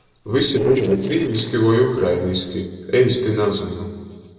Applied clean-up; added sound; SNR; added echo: neural separator model SepFormer DNS4.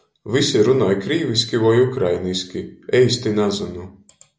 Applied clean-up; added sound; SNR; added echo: none; none; none; none.